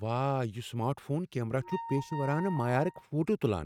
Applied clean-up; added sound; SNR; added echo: neural mask model RNNoise.